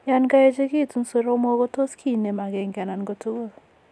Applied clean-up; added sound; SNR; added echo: none; none; none; none.